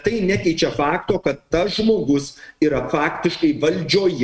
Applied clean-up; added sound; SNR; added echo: neural mask model RNNoise.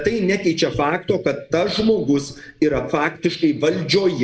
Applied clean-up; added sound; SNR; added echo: neural mask model Resemble Enhance denoiser.